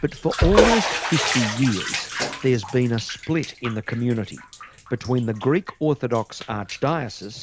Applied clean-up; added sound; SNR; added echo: none; Bathtub (filling or washing) + Bass drum; 3 dB; none.